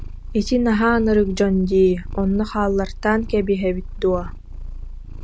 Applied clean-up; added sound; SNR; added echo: none; Purr; 10 dB; none.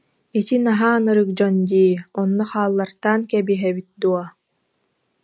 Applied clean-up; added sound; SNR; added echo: none; none; none; none.